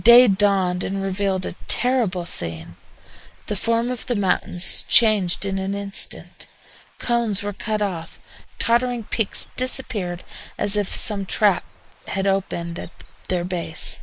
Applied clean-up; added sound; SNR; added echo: neural mask model Resemble Enhance denoiser.